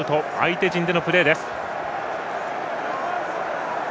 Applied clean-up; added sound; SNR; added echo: none; none; none; none.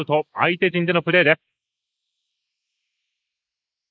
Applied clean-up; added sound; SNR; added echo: neural mask model Resemble Enhance denoiser.